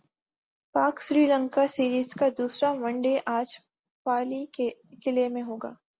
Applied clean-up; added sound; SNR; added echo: none; none; none; none.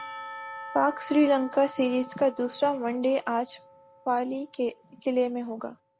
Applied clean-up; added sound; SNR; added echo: none; Church bell / Percussion; 17 dB; none.